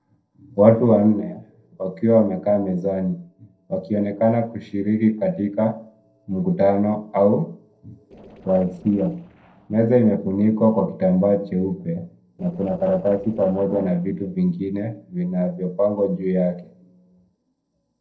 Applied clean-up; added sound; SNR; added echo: neural separator model SepFormer DNS4.